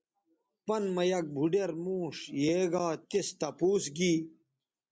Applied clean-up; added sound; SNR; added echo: none; none; none; none.